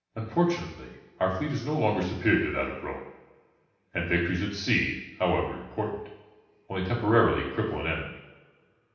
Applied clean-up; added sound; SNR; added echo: none; none; none; reverberation time 0.9 s.